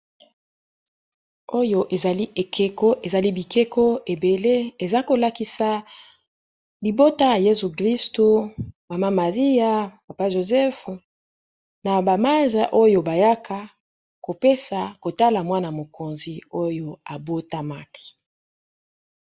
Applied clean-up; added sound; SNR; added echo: none; none; none; none.